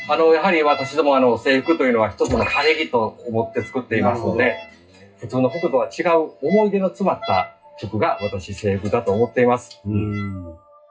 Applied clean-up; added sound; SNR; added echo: classical method WPE with log-MMSE.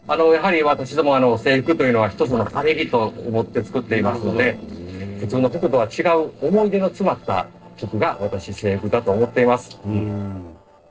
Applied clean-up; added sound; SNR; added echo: neural separator model SepFormer DNS4.